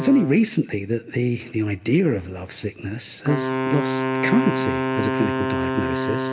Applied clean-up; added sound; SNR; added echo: none; Wind instrument, woodwind instrument; 3 dB; reverberation time 2.1 s.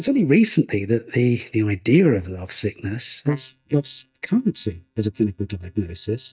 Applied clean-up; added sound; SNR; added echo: neural mask model DeepFilterNet 3.